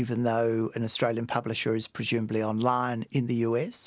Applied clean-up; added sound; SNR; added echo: none; none; none; none.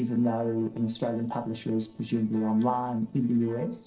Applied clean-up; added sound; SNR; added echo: neural separator model SepFormer DNS4.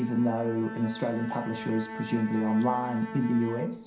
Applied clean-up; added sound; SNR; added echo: none; Bowed string instrument; 11 dB; reverberation time 0.5 s.